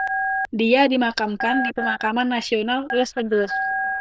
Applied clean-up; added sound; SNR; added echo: neural diffusion model UNIVERSE++.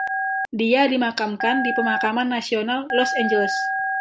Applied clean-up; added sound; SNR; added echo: none; Telephone; 3 dB; none.